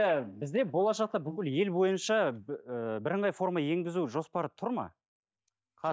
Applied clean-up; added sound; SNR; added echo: neural mask model DeepFilterNet 3.